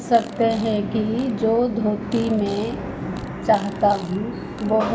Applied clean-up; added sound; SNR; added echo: none; Fart; 20 dB; none.